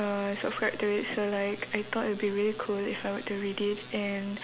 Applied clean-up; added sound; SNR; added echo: none; none; none; none.